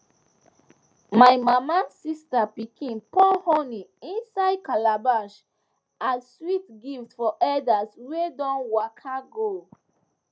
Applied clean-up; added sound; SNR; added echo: none; none; none; none.